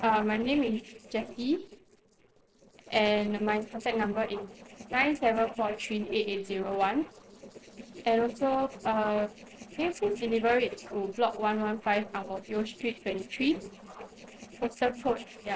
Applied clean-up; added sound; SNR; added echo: neural separator model SepFormer DNS4.